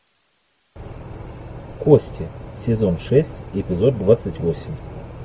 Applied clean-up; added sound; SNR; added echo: none; none; none; none.